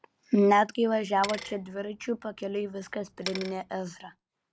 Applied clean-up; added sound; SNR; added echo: none; Bicycle; 16 dB; none.